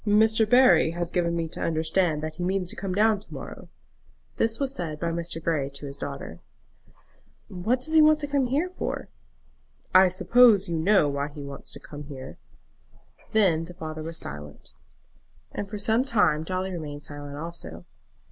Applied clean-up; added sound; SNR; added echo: none; none; none; none.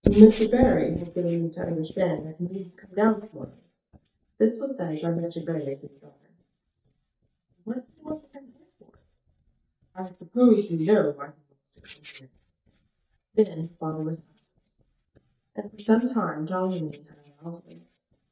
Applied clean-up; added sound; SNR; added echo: neural mask model DeepFilterNet 3.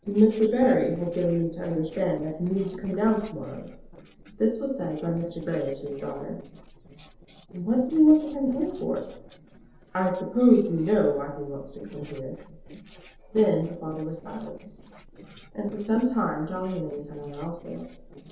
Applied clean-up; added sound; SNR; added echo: neural separator model SepFormer DNS4.